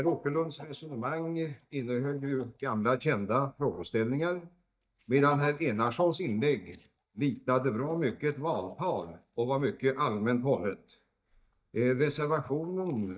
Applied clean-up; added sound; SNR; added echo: neural mask model DeepFilterNet 3.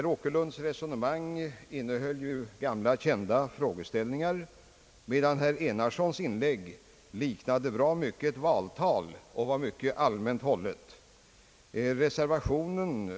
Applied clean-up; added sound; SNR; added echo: none; none; none; none.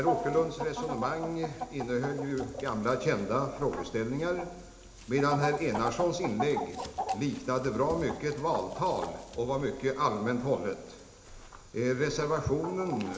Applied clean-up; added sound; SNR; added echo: none; Chicken, rooster; 9 dB; reverberation time 0.8 s.